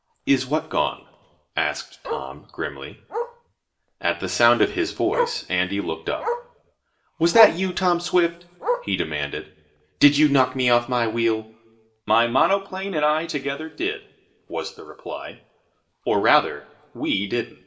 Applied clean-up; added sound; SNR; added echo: none; Bark; 11 dB; reverberation time 0.5 s.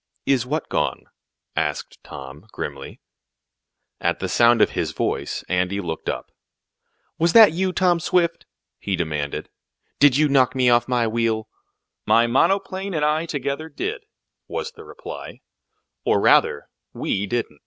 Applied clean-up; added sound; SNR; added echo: none; none; none; none.